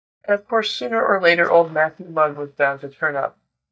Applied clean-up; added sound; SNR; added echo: neural mask model DeepFilterNet 3.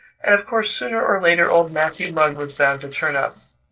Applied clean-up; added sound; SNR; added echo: neural separator model SepFormer DNS4.